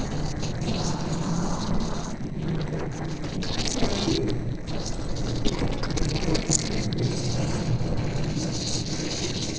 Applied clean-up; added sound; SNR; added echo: neural separator model SepFormer DNS4.